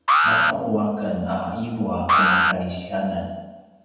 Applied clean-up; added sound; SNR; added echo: none; Alarm; -3 dB; reverberation time 1.1 s.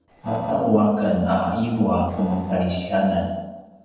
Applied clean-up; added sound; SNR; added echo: neural separator model SepFormer DNS4.